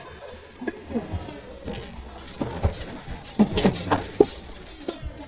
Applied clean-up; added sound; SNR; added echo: neural mask model DeepFilterNet 3.